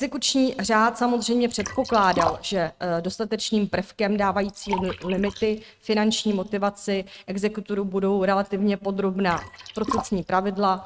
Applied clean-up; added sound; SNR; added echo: neural mask model RNNoise.